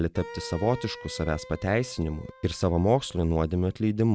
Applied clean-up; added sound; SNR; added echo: none; Wind instrument, woodwind instrument; 18 dB; none.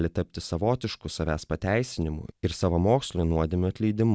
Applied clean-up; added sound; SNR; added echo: none; none; none; none.